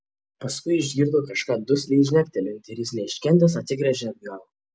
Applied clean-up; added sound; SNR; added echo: none; none; none; none.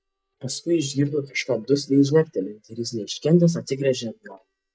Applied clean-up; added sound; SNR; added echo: neural mask model DeepFilterNet 3.